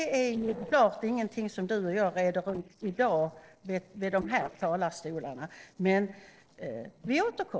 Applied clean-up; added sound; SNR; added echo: neural separator model SepFormer DNS4.